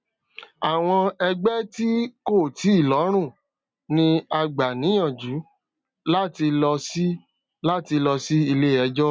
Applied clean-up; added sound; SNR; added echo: none; none; none; none.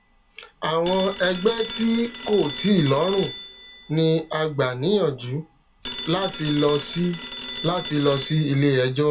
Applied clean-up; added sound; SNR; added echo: none; Telephone; 8 dB; reverberation time 0.2 s.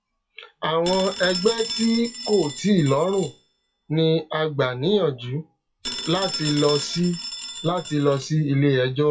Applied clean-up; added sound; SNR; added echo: classical method WPE with log-MMSE.